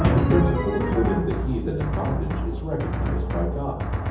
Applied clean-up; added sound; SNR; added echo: none; Drum; -3 dB; reverberation time 0.7 s.